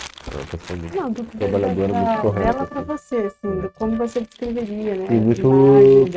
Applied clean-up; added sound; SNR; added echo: neural mask model RNNoise.